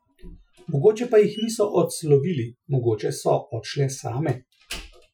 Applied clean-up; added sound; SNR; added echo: classical method Wiener filter.